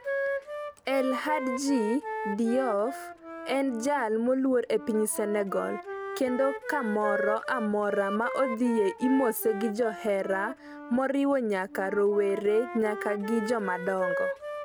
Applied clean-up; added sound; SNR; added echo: none; Wind instrument, woodwind instrument; 8 dB; none.